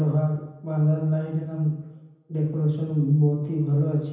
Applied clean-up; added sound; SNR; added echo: none; none; none; reverberation time 0.9 s.